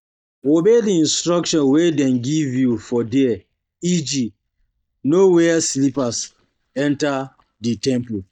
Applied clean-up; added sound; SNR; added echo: neural mask model DeepFilterNet 3.